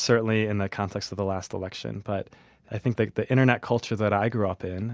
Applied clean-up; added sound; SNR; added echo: none; none; none; none.